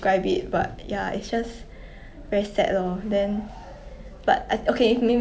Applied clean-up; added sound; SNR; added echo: none; none; none; none.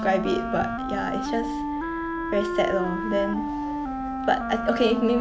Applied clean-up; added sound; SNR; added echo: none; Wind instrument, woodwind instrument; 3 dB; none.